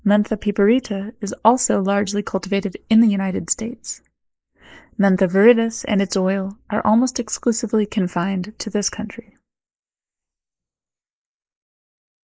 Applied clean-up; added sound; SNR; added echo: neural mask model Resemble Enhance denoiser.